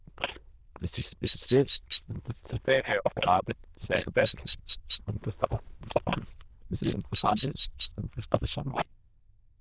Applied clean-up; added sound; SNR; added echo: neural diffusion model UNIVERSE++.